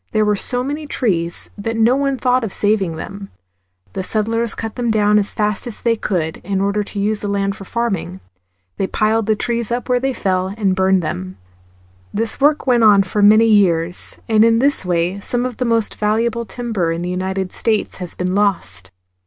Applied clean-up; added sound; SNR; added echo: none; none; none; none.